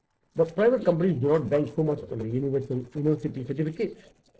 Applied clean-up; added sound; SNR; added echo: neural separator model SepFormer DNS4.